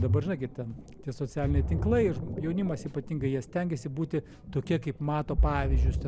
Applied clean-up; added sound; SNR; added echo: none; Ocean; 1 dB; none.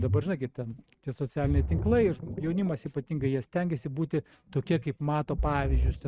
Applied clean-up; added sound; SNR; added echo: neural mask model RNNoise.